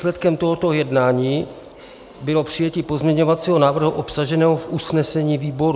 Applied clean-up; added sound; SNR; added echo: none; none; none; none.